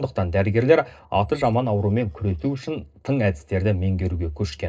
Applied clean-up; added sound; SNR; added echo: neural separator model SepFormer DNS4.